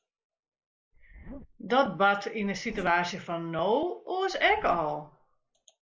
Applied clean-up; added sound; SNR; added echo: neural mask model Resemble Enhance denoiser.